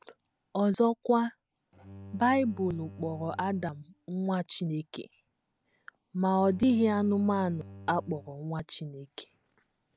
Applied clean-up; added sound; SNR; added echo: none; Bowed string instrument; 20 dB; none.